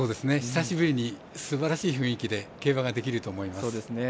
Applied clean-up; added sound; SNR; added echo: none; none; none; none.